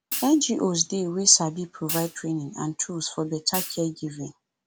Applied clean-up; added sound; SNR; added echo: none; Hi-hat; 9 dB; none.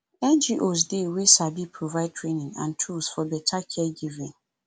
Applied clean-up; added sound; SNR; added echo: none; none; none; none.